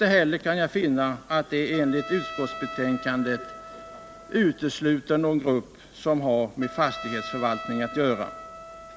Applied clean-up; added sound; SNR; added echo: none; Trumpet; 14 dB; none.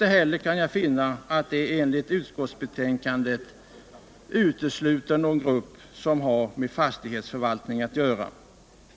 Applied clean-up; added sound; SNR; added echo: none; none; none; none.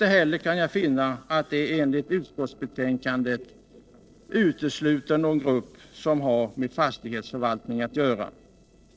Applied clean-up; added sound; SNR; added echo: neural separator model SepFormer DNS4.